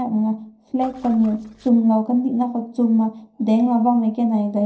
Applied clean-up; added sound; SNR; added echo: neural separator model SepFormer DNS4.